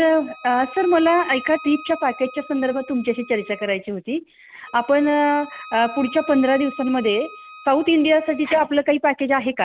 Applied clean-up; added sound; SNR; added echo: none; Wind instrument, woodwind instrument; 19 dB; none.